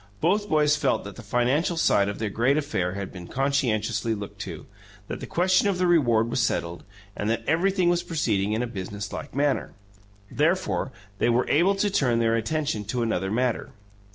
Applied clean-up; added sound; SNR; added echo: none; none; none; none.